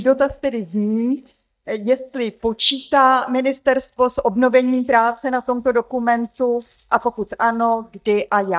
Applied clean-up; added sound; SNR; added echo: neural mask model DeepFilterNet 3.